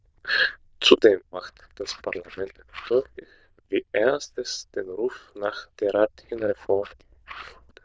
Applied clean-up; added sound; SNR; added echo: neural diffusion model UNIVERSE++.